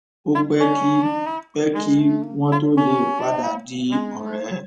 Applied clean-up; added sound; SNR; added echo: none; Wind instrument, woodwind instrument; 5 dB; none.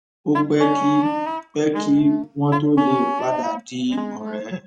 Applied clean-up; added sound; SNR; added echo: neural mask model RNNoise.